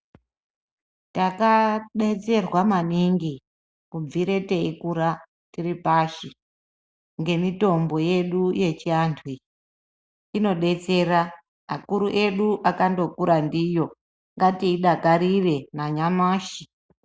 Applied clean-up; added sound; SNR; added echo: none; none; none; none.